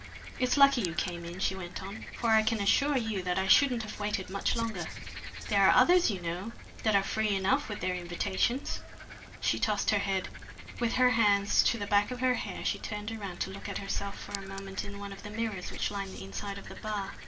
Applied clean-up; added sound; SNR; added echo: none; Frog; 13 dB; reverberation time 0.2 s.